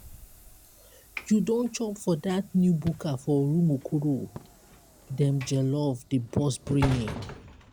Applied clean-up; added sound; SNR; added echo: none; Sliding door / Train + Fireworks; 14 dB; none.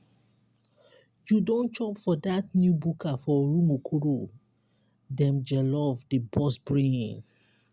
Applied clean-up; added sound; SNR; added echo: none; none; none; none.